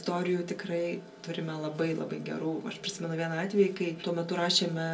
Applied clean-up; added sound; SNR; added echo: none; none; none; reverberation time 0.2 s.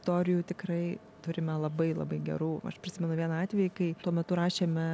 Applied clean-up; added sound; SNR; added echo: none; none; none; none.